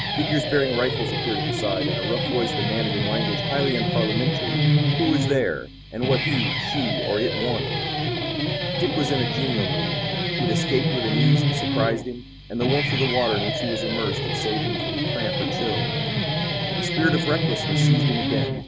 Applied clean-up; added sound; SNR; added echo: none; Guitar; -3 dB; none.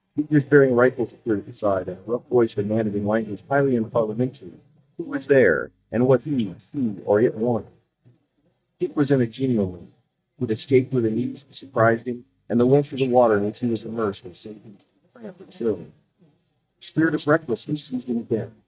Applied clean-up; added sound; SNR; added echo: neural mask model DeepFilterNet 3.